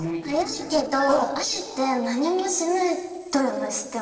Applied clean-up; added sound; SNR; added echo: neural separator model SepFormer DNS4.